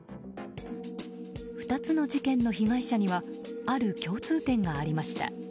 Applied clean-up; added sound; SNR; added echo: none; none; none; none.